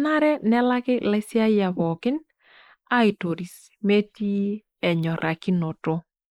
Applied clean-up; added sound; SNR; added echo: neural mask model Resemble Enhance denoiser.